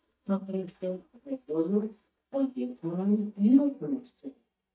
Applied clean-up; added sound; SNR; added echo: neural mask model DeepFilterNet 3.